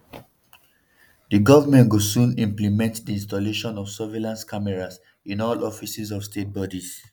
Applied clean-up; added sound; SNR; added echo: none; none; none; none.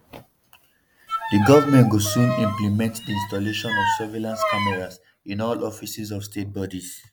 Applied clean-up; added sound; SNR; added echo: none; Bowed string instrument; 4 dB; none.